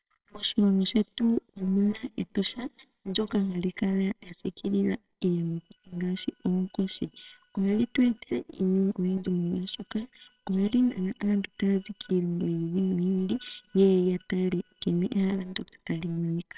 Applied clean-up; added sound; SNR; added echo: neural separator model SepFormer WHAMR!.